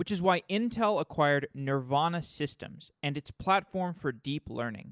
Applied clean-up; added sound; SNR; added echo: none; none; none; none.